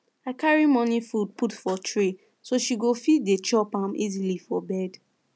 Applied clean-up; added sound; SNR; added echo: none; none; none; none.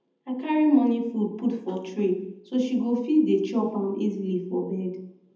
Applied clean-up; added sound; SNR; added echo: none; none; none; reverberation time 0.8 s.